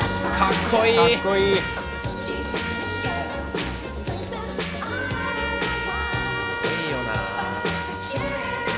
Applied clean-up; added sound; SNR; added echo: none; Trumpet; 6 dB; none.